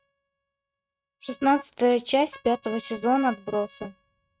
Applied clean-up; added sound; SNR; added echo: neural mask model RNNoise.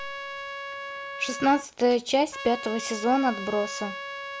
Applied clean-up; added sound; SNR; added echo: none; Trumpet; 10 dB; none.